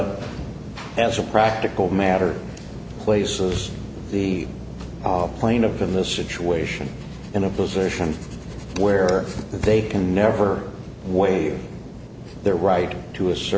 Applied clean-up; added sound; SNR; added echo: none; none; none; none.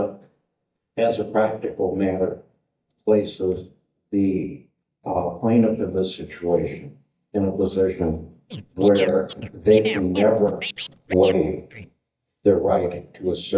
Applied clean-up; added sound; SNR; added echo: neural mask model DeepFilterNet 3.